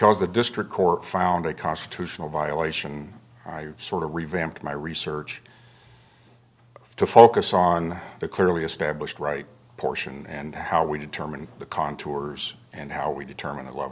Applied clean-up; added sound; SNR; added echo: none; none; none; none.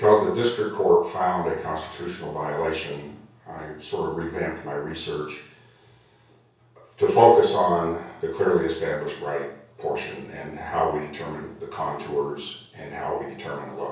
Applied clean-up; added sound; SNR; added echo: none; none; none; reverberation time 0.6 s.